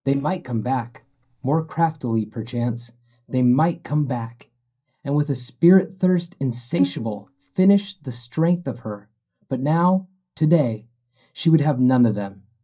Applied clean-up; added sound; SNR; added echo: neural mask model DeepFilterNet 3.